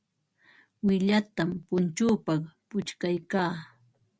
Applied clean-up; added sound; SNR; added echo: none; none; none; none.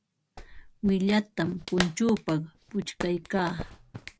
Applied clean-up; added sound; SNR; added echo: none; Clapping; 11 dB; none.